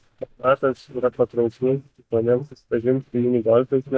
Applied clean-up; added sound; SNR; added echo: neural mask model DeepFilterNet 3.